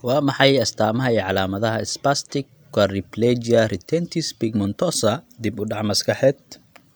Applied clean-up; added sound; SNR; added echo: none; none; none; none.